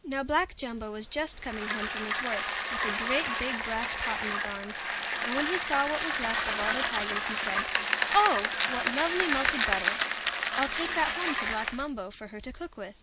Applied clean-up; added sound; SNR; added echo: none; Bicycle; -1 dB; none.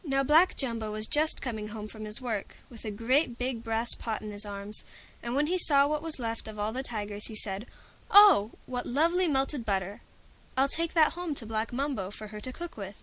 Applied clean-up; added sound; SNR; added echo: none; none; none; none.